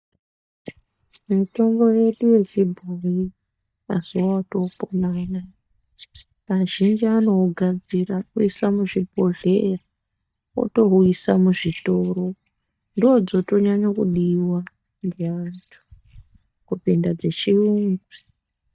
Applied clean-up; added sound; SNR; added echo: neural mask model DeepFilterNet 3.